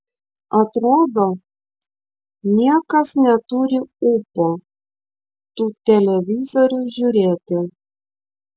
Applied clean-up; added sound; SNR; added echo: none; none; none; none.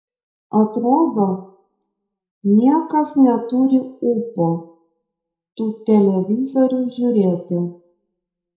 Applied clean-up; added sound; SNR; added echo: none; none; none; reverberation time 0.4 s.